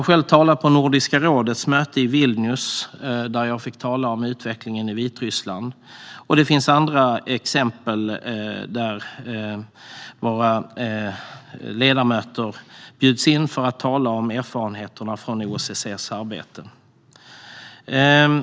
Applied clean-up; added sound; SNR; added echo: none; none; none; none.